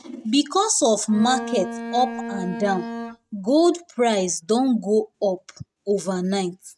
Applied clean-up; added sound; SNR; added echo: neural mask model RNNoise.